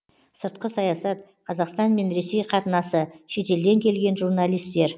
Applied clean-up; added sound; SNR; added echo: none; none; none; none.